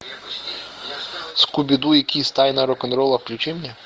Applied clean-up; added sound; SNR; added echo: none; none; none; none.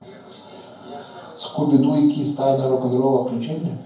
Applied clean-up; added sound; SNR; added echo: none; none; none; reverberation time 0.9 s.